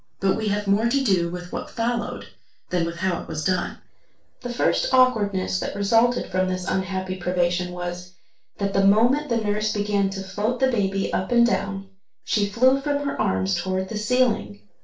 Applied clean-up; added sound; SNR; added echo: none; none; none; reverberation time 0.3 s.